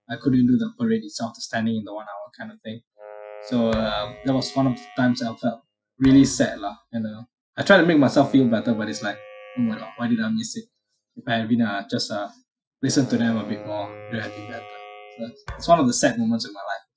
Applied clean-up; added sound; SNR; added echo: classical method Wiener filter.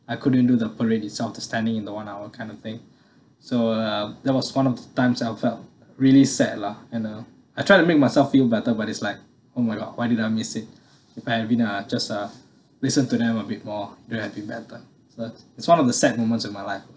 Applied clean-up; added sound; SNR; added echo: none; none; none; none.